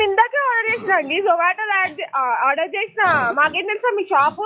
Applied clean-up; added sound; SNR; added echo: classical method log-MMSE.